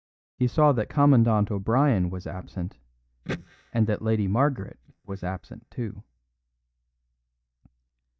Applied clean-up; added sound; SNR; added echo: neural mask model DeepFilterNet 3.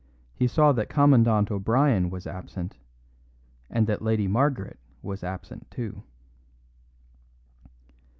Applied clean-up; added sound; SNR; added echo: none; none; none; none.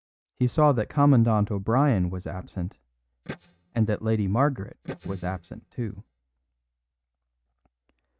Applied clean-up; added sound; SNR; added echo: neural mask model RNNoise.